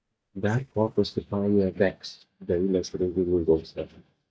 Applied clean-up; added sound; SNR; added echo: neural mask model DeepFilterNet 3.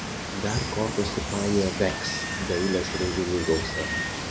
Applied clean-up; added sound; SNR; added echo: none; Water; 3 dB; none.